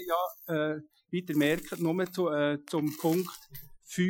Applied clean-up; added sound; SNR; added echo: classical method Wiener filter.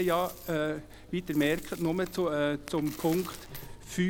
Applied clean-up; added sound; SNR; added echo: none; Coin (dropping) + Crackle; 15 dB; none.